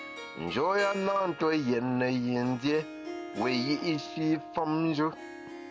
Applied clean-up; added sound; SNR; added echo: none; Harp; 12 dB; none.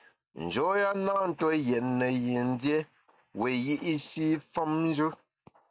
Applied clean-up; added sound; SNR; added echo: none; none; none; none.